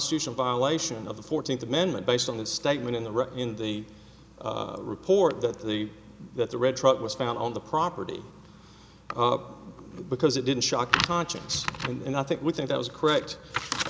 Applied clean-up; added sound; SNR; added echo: none; none; none; none.